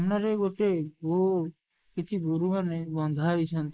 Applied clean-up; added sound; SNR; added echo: neural mask model Resemble Enhance denoiser.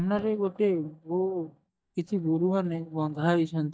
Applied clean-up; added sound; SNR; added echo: neural mask model DeepFilterNet 3.